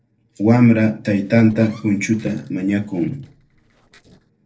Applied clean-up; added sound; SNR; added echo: neural separator model SepFormer DNS4.